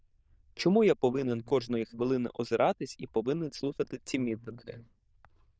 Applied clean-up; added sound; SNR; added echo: neural diffusion model UNIVERSE++.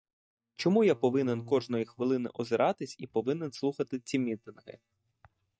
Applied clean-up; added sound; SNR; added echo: neural mask model DeepFilterNet 3.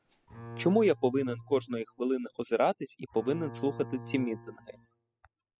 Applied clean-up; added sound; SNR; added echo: classical method spectral subtraction.